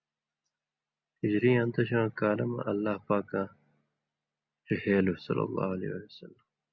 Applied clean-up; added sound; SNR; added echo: none; none; none; none.